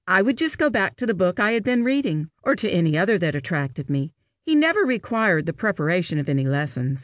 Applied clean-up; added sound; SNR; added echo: none; none; none; none.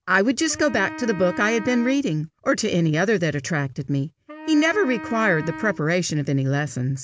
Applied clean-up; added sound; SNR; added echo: none; Wind instrument, woodwind instrument; 14 dB; none.